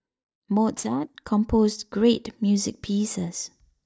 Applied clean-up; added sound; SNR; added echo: neural mask model DeepFilterNet 3.